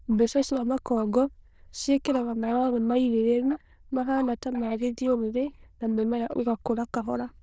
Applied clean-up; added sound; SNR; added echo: neural diffusion model UNIVERSE++.